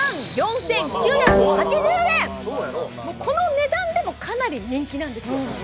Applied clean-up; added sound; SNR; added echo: none; Bowed string instrument; 4 dB; none.